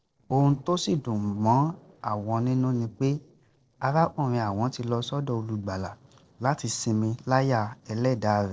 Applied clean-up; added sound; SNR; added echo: neural separator model SepFormer DNS4.